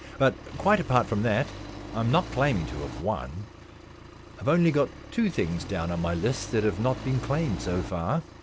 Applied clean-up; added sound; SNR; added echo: none; Accelerating, revving, vroom; 12 dB; none.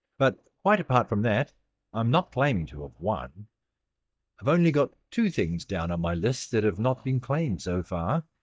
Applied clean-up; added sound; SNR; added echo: neural mask model DeepFilterNet 3.